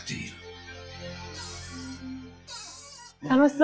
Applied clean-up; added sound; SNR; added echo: classical method log-MMSE.